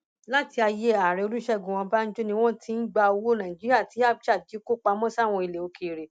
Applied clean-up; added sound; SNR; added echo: none; none; none; none.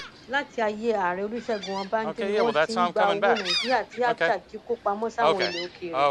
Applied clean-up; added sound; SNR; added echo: none; Gull, seagull; 1 dB; none.